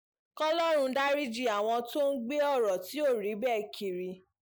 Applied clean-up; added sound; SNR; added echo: none; none; none; none.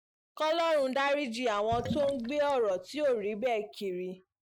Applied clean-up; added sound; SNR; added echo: neural mask model RNNoise.